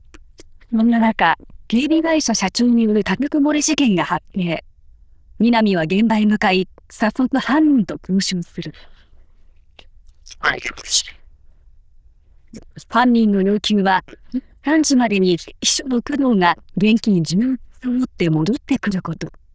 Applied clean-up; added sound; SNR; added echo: neural diffusion model UNIVERSE++.